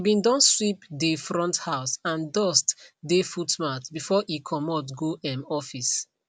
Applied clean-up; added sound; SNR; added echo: none; none; none; none.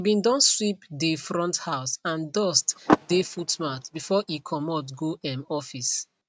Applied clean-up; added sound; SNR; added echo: neural mask model RNNoise.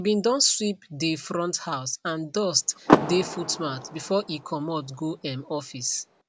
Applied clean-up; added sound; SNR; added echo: none; Car; 2 dB; none.